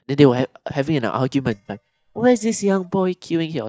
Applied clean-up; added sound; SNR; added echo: neural mask model DeepFilterNet 3.